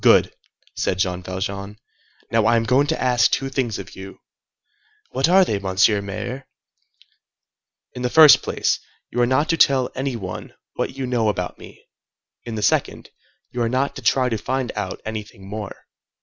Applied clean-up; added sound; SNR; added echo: none; none; none; none.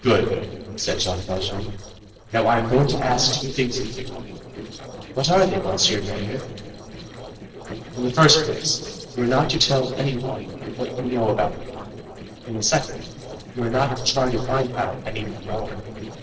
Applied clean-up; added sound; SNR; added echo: neural separator model SepFormer DNS4.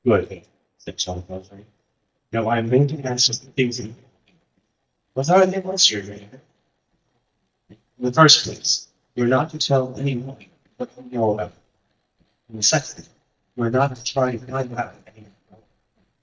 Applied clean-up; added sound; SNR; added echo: neural mask model DeepFilterNet 3.